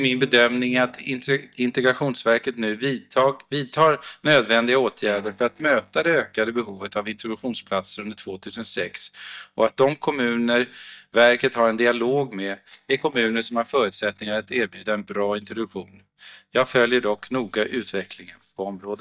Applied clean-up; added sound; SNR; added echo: neural mask model DeepFilterNet 3.